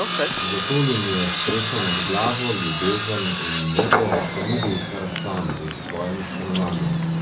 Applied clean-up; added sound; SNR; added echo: none; Tools; -1 dB; reverberation time 0.4 s.